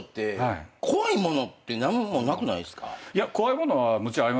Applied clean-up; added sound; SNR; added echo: none; none; none; none.